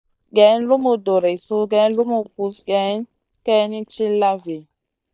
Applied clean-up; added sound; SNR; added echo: neural mask model DeepFilterNet 3.